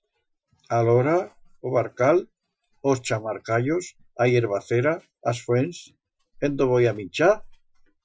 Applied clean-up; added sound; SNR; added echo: classical method Wiener filter.